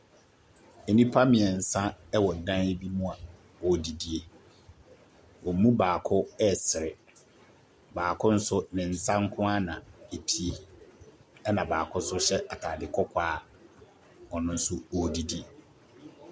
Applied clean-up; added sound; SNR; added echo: none; none; none; none.